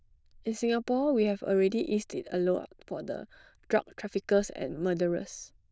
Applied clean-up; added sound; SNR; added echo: neural diffusion model UNIVERSE++.